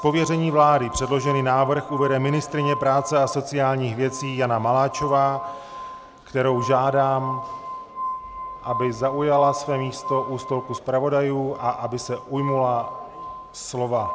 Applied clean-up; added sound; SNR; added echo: none; Glass; 10 dB; none.